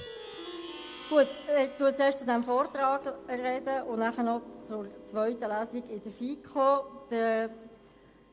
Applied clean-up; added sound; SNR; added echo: none; Plucked string instrument; 17 dB; none.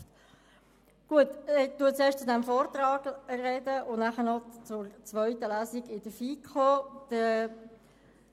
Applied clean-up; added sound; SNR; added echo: none; none; none; none.